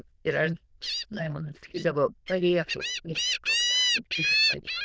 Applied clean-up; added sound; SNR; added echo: neural diffusion model UNIVERSE++.